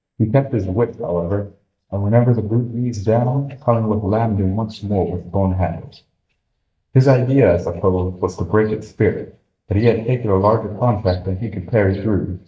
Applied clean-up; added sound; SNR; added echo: neural mask model DeepFilterNet 3.